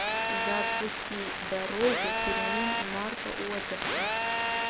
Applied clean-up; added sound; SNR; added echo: none; Telephone; -4 dB; none.